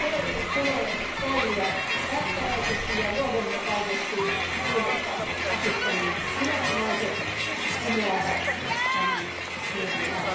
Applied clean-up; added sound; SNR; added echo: none; Crowd; -4 dB; reverberation time 0.7 s.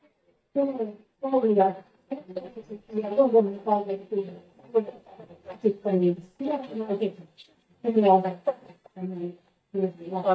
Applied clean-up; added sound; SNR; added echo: neural mask model DeepFilterNet 3.